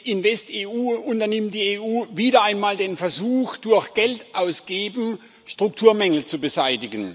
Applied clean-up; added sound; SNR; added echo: none; none; none; none.